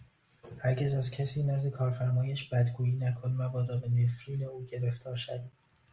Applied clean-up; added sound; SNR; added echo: none; none; none; none.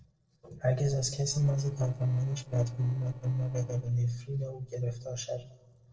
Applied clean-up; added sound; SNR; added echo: neural separator model SepFormer DNS4.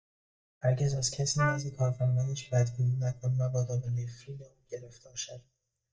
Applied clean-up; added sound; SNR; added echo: neural mask model DeepFilterNet 3.